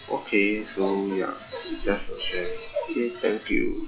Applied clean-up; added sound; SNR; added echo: classical method log-MMSE.